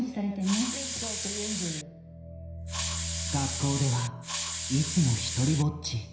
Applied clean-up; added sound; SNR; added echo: none; Hiss; 4 dB; reverberation time 0.9 s.